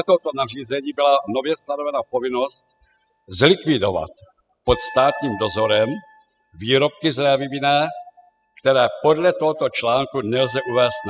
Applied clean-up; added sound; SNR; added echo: classical method spectral subtraction.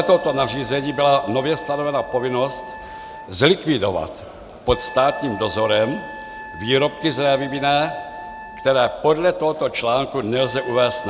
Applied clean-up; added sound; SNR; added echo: none; Wind instrument, woodwind instrument; 15 dB; none.